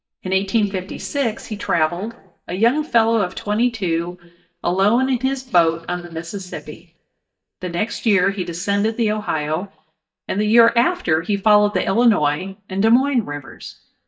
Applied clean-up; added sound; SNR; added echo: neural mask model DeepFilterNet 3.